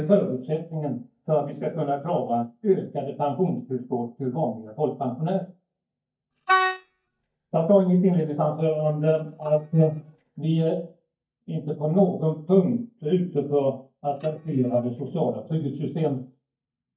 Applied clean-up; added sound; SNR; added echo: neural mask model DeepFilterNet 3.